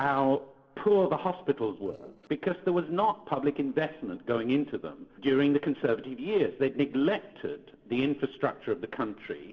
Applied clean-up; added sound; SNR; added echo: neural separator model SepFormer DNS4.